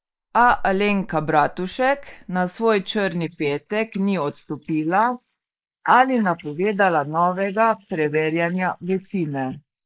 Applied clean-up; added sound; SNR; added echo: neural mask model Resemble Enhance denoiser.